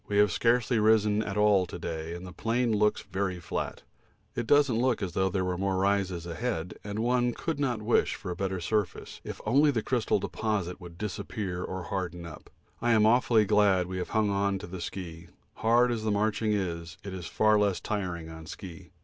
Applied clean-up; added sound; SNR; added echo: none; none; none; none.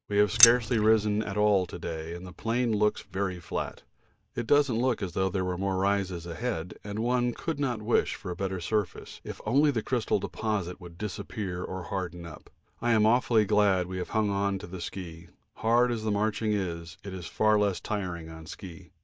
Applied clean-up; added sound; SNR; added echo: neural mask model DeepFilterNet 3.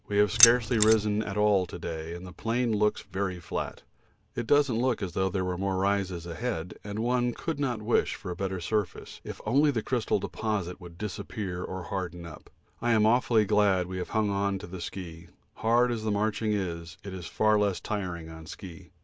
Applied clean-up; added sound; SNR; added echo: none; Keys jangling; -2 dB; none.